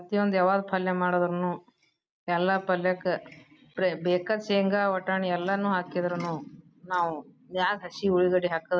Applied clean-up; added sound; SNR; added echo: none; none; none; none.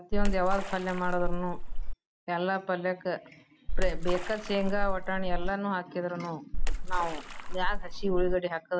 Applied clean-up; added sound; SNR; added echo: none; Splash, splatter; -5 dB; none.